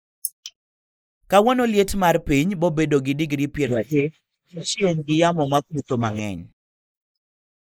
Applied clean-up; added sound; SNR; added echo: neural mask model Resemble Enhance denoiser.